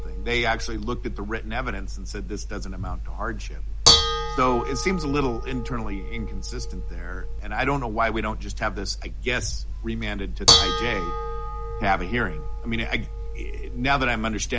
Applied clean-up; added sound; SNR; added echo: none; Dishes, pots, and pans / Bell; -2 dB; none.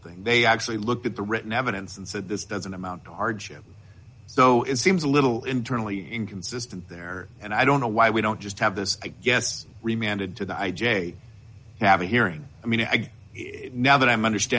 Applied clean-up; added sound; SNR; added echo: none; none; none; none.